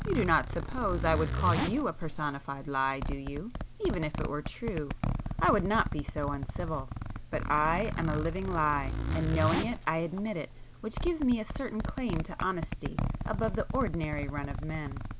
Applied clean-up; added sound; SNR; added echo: none; Zipper (clothing); 3 dB; none.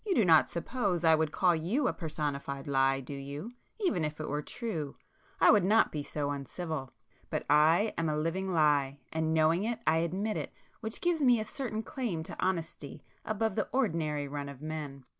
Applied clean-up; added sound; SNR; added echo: none; none; none; none.